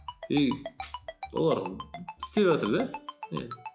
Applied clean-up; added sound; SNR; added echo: classical method log-MMSE.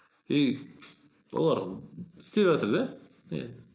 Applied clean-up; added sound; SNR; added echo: neural mask model Resemble Enhance denoiser.